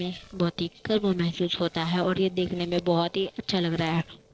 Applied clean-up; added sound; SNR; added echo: neural separator model SepFormer DNS4.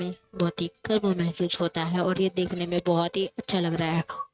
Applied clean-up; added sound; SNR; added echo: neural mask model RNNoise.